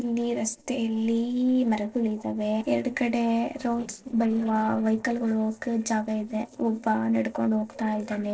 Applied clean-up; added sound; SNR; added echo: neural separator model SepFormer DNS4.